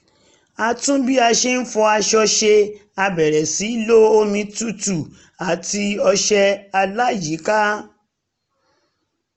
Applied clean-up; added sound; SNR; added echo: none; none; none; none.